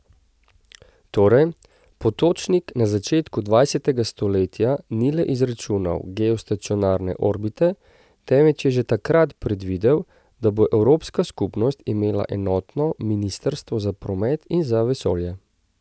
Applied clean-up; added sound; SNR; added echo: none; none; none; none.